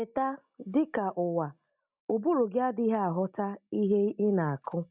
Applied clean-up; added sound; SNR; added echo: none; none; none; none.